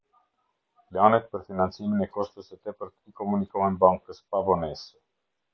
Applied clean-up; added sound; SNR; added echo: none; none; none; none.